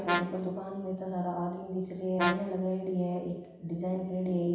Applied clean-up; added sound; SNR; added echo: none; Brass instrument; 4 dB; reverberation time 0.9 s.